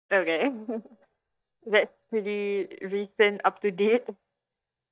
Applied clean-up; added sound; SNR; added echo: neural mask model DeepFilterNet 3.